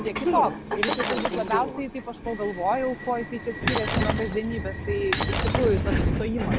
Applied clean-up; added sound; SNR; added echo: none; Subway, metro, underground + Shatter; -1 dB; none.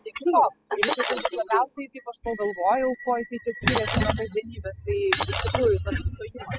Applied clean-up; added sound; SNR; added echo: classical method spectral subtraction.